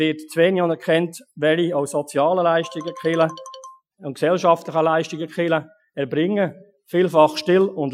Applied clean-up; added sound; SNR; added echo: classical method Wiener filter.